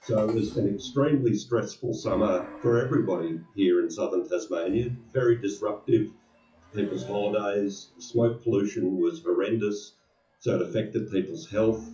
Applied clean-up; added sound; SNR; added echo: classical method WPE with log-MMSE.